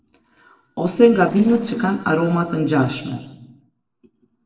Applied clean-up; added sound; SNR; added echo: neural separator model SepFormer DNS4.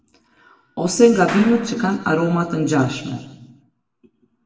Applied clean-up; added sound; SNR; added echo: none; Clapping; 15 dB; reverberation time 1.1 s.